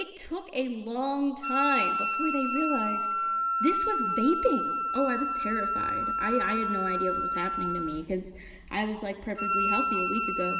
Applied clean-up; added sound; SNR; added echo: none; Wind instrument, woodwind instrument; -1 dB; reverberation time 1.8 s.